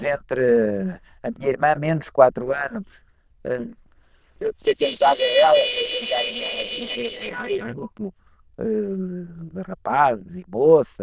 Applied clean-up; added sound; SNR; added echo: neural diffusion model UNIVERSE++.